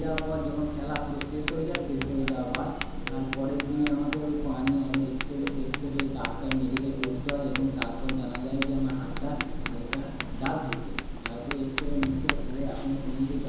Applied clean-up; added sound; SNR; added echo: none; Tap; 3 dB; reverberation time 1.0 s.